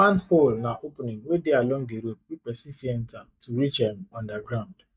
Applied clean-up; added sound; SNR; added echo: neural mask model DeepFilterNet 3.